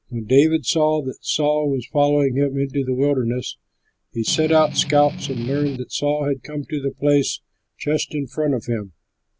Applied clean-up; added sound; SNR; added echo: none; Strum; 11 dB; none.